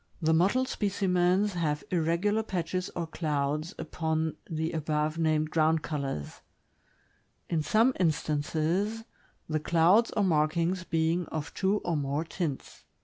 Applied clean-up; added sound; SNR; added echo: none; none; none; none.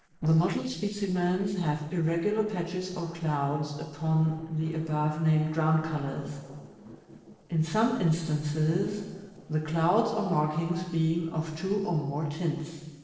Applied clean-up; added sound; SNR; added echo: neural separator model SepFormer DNS4.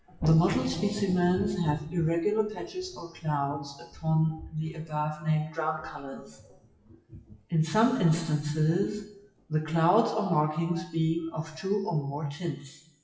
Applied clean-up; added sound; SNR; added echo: classical method WPE with log-MMSE.